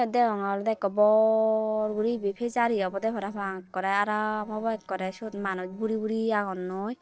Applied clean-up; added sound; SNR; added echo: neural separator model SepFormer DNS4.